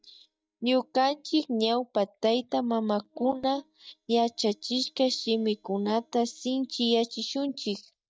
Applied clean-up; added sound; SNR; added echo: neural mask model DeepFilterNet 3.